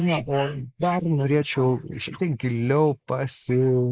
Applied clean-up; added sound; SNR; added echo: neural mask model Resemble Enhance denoiser.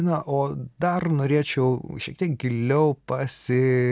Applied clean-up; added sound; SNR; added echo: none; none; none; none.